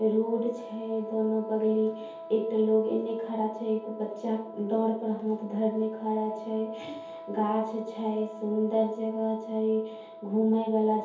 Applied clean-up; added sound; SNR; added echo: none; Wind instrument, woodwind instrument; 15 dB; reverberation time 0.7 s.